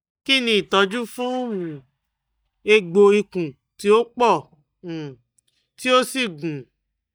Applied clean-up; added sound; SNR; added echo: neural mask model DeepFilterNet 3.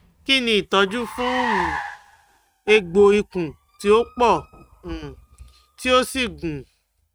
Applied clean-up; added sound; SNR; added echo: neural mask model RNNoise.